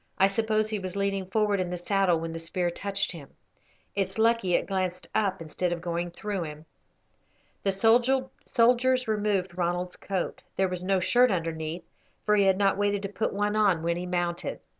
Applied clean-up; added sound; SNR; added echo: none; none; none; none.